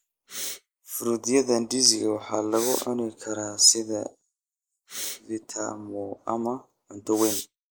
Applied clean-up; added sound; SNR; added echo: neural mask model Resemble Enhance denoiser.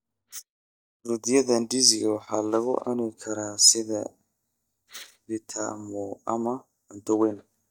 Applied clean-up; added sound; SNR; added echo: neural mask model DeepFilterNet 3.